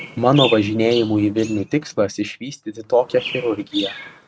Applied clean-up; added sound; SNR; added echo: neural mask model RNNoise.